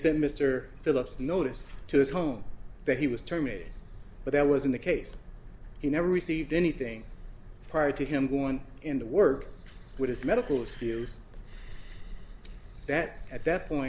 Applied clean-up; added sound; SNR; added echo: none; none; none; none.